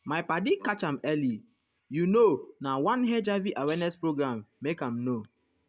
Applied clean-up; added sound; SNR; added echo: none; none; none; none.